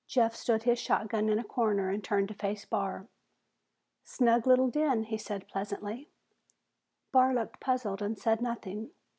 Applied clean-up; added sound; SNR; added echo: none; none; none; none.